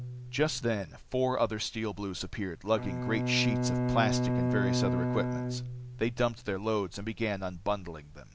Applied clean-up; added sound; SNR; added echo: none; Bowed string instrument; 1 dB; none.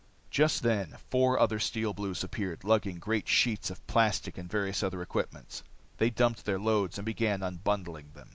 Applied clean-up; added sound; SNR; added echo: none; none; none; none.